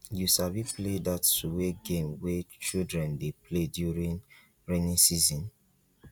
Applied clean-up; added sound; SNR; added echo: none; Cutlery, silverware; 17 dB; none.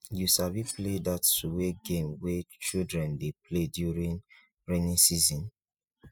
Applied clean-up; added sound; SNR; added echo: classical method spectral subtraction.